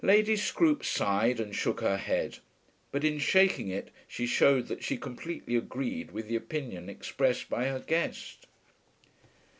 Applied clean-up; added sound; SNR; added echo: none; none; none; none.